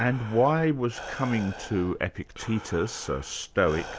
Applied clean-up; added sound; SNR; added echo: none; Breathing; 15 dB; none.